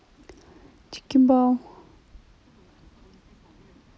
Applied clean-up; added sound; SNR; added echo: none; none; none; none.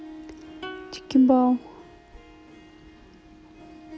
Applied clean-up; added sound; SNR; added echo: none; Harp + Plucked string instrument; 17 dB; none.